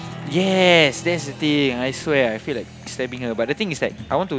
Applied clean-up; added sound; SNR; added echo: none; Applause; 15 dB; none.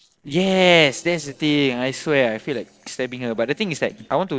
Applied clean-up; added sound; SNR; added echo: neural separator model SepFormer DNS4.